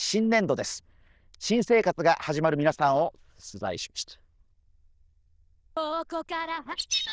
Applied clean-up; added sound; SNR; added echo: neural diffusion model UNIVERSE++.